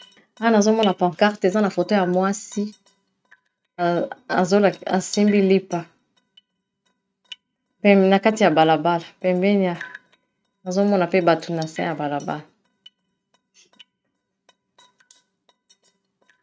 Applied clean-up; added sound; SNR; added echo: neural mask model RNNoise.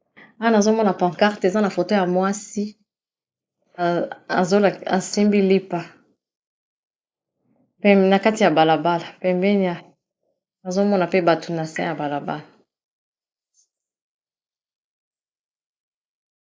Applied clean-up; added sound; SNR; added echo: neural mask model Resemble Enhance denoiser.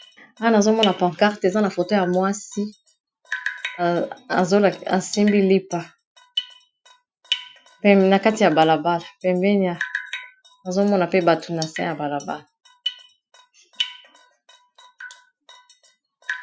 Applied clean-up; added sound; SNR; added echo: classical method Wiener filter.